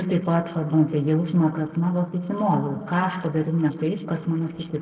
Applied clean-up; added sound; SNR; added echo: neural separator model SepFormer DNS4.